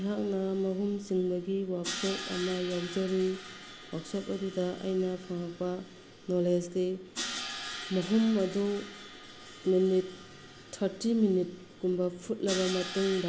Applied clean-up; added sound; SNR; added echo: none; Crash cymbal; 12 dB; none.